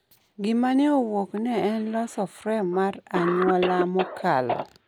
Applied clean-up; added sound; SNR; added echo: none; Cough; 10 dB; none.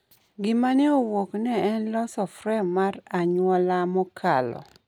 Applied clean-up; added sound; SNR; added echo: none; none; none; none.